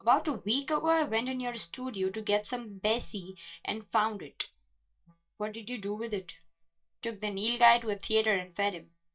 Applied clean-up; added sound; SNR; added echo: neural mask model DeepFilterNet 3.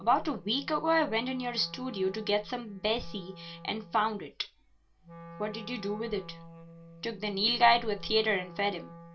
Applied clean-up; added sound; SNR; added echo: none; Wind instrument, woodwind instrument; 17 dB; reverberation time 0.2 s.